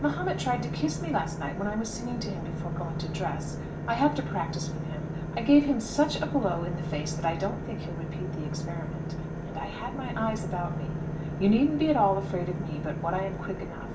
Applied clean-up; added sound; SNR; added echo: none; Engine / Boat, Water vehicle; 4 dB; reverberation time 0.2 s.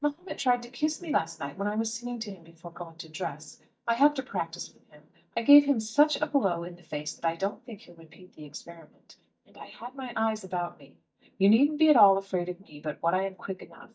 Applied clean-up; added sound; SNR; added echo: neural mask model DeepFilterNet 3.